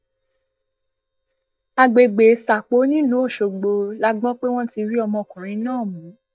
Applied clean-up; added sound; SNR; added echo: neural mask model DeepFilterNet 3.